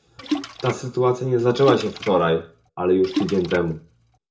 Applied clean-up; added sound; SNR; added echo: none; Splash, splatter; 10 dB; reverberation time 0.2 s.